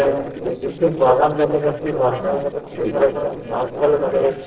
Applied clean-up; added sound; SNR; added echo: neural separator model SepFormer DNS4.